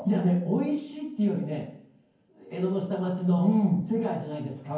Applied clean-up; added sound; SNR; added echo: none; none; none; reverberation time 0.9 s.